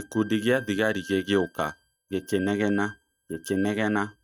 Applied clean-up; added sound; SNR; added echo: neural mask model RNNoise.